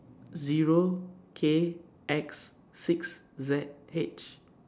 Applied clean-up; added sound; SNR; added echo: none; none; none; none.